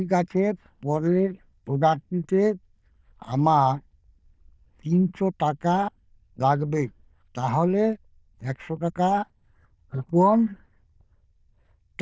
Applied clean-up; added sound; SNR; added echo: neural diffusion model UNIVERSE++.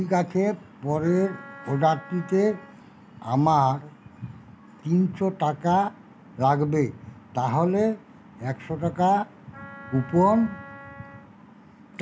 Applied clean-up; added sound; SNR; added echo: none; Wind instrument, woodwind instrument; 19 dB; none.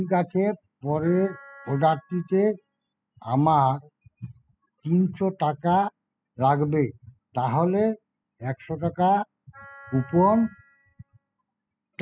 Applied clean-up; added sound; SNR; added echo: classical method spectral subtraction.